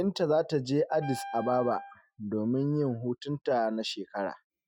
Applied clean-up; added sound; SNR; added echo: classical method Wiener filter.